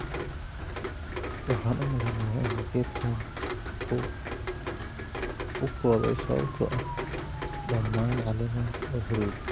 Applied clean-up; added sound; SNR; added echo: none; Rain; 3 dB; none.